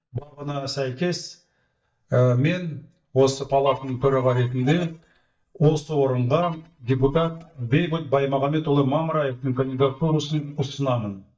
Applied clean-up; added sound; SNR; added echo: neural mask model DeepFilterNet 3.